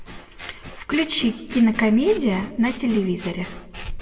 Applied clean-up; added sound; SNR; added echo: none; Scissors; 18 dB; reverberation time 1.0 s.